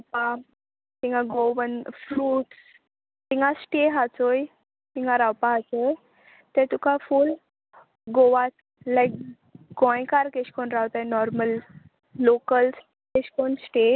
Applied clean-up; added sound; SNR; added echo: none; none; none; none.